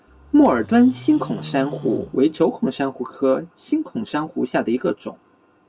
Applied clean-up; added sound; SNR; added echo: none; Livestock, farm animals, working animals; 17 dB; none.